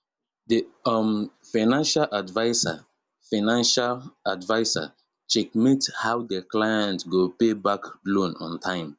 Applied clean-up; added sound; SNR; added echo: none; none; none; none.